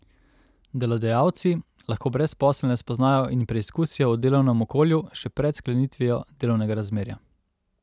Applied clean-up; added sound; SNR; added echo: none; none; none; none.